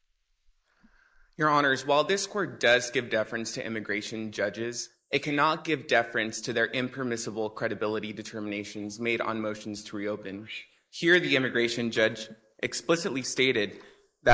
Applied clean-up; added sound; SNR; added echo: neural mask model Resemble Enhance denoiser.